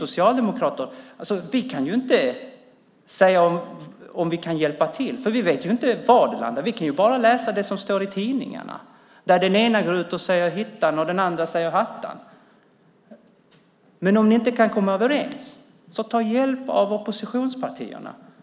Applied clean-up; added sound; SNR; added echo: none; none; none; none.